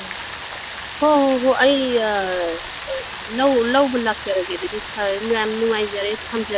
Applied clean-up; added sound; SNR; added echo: none; Rain; 9 dB; none.